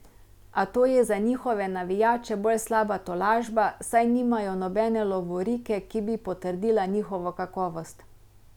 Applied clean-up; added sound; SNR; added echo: none; none; none; none.